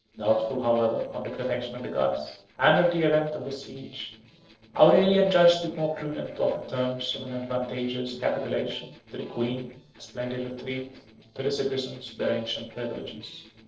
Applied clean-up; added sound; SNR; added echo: neural separator model SepFormer DNS4.